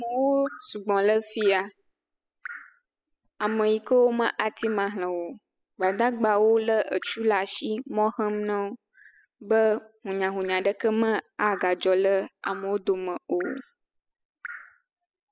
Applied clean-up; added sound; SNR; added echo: classical method spectral subtraction.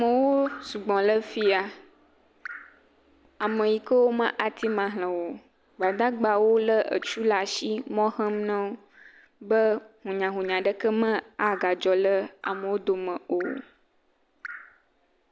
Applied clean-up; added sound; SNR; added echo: none; Drip; 20 dB; none.